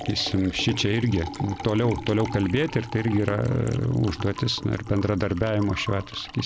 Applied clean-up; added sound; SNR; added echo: none; Liquid; 13 dB; none.